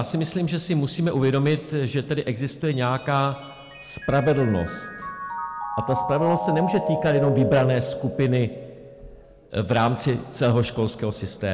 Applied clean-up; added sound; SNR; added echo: none; Mallet percussion; 9 dB; none.